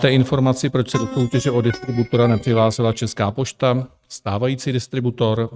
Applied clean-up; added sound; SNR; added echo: neural mask model RNNoise.